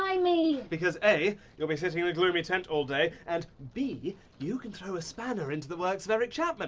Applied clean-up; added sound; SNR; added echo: none; none; none; none.